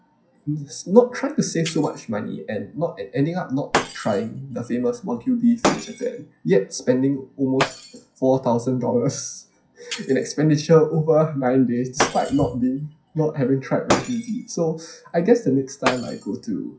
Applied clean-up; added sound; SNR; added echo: classical method WPE with log-MMSE.